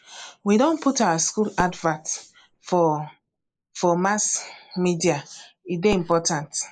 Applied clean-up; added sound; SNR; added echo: neural mask model Resemble Enhance denoiser.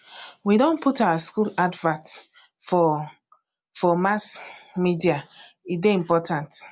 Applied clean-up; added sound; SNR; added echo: none; none; none; none.